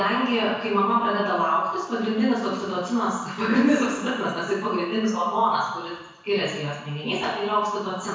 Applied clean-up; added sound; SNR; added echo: none; none; none; reverberation time 1.0 s.